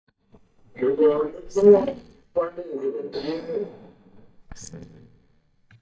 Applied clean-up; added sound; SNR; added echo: neural mask model DeepFilterNet 3.